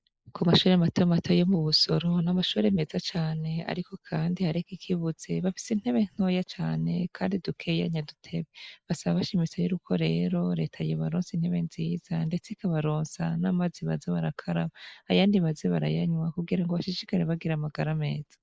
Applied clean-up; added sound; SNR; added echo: neural mask model Resemble Enhance denoiser.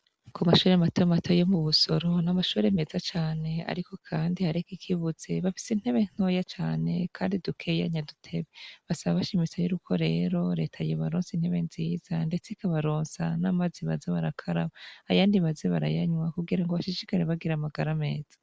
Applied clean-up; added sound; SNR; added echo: none; none; none; none.